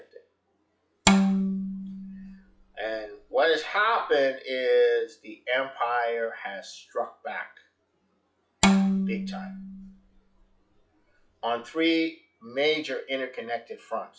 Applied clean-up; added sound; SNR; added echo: classical method log-MMSE.